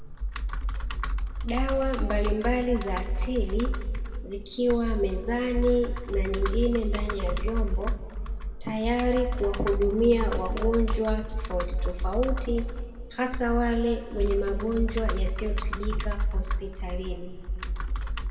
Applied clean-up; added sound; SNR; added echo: none; Computer keyboard; 0 dB; reverberation time 1.9 s.